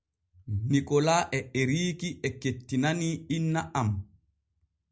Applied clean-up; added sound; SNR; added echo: none; none; none; none.